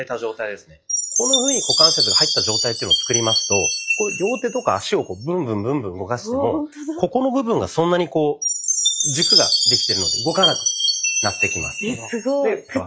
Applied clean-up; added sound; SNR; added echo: classical method log-MMSE.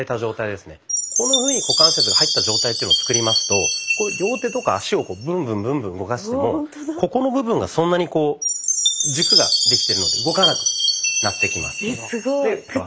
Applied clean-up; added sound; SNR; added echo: none; Chime; -1 dB; none.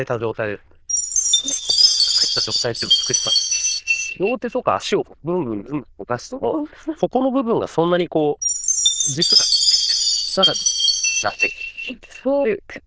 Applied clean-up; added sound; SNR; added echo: neural diffusion model UNIVERSE++.